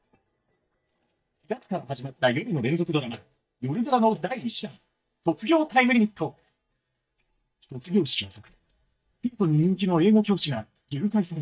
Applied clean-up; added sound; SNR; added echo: neural mask model DeepFilterNet 3.